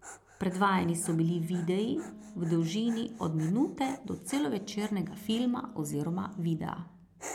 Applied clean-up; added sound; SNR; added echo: none; Wind instrument, woodwind instrument + Dog; 17 dB; none.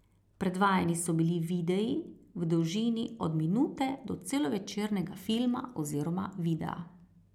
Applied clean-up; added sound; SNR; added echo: none; none; none; none.